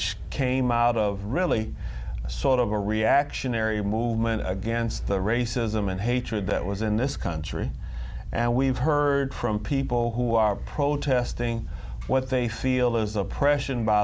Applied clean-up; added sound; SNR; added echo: none; none; none; none.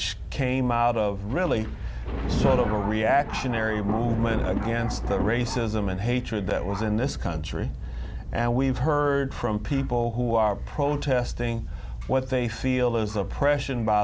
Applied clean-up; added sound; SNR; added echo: none; Thunder; 10 dB; none.